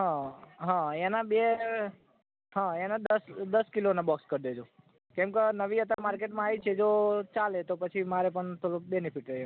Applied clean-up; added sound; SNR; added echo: none; none; none; none.